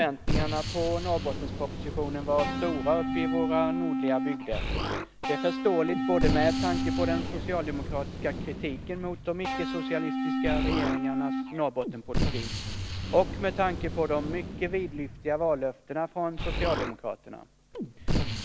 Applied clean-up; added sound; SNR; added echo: none; Explosion + Electric guitar / Bass guitar; 0 dB; none.